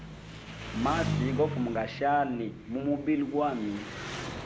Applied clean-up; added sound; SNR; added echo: none; Engine; 6 dB; none.